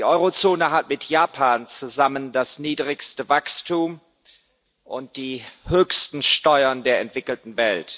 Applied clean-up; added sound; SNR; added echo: none; none; none; none.